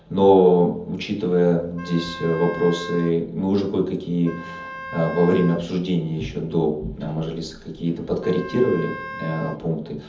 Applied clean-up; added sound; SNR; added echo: none; Wind instrument, woodwind instrument; 14 dB; reverberation time 0.7 s.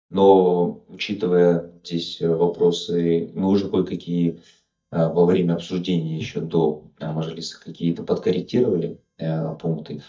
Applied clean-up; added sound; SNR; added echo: neural mask model DeepFilterNet 3.